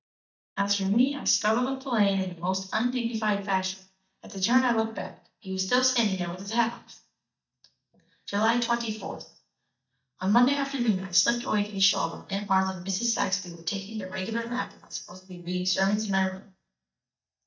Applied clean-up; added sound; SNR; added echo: neural mask model DeepFilterNet 3.